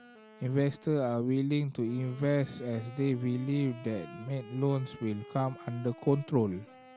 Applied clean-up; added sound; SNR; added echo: none; Wind instrument, woodwind instrument; 20 dB; none.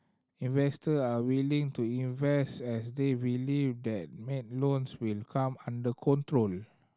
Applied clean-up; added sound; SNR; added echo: none; none; none; none.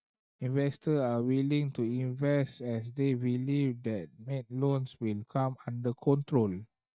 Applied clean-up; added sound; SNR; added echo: neural mask model DeepFilterNet 3.